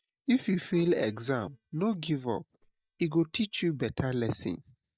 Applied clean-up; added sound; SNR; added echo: neural mask model DeepFilterNet 3.